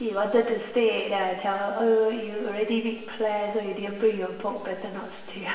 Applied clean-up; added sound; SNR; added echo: none; none; none; reverberation time 1.2 s.